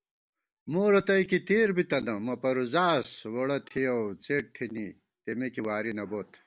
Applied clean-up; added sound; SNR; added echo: none; none; none; none.